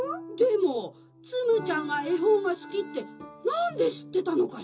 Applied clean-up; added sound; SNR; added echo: none; none; none; reverberation time 0.2 s.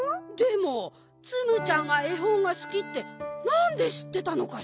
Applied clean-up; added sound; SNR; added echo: none; none; none; none.